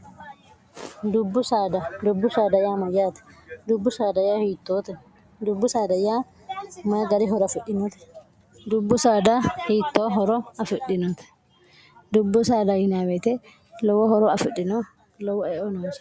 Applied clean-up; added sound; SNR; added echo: none; none; none; none.